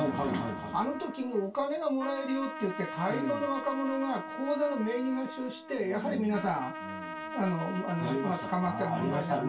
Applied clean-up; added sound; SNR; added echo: none; Trumpet; 9 dB; reverberation time 0.2 s.